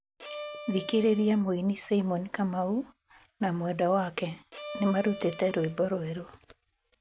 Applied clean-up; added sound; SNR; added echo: none; Bowed string instrument; 14 dB; none.